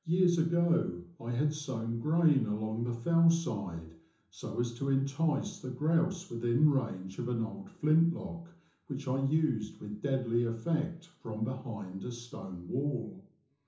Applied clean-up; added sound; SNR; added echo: none; none; none; reverberation time 0.7 s.